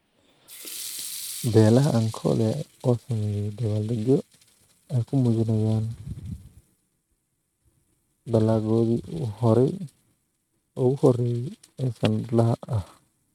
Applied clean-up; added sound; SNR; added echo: neural mask model RNNoise.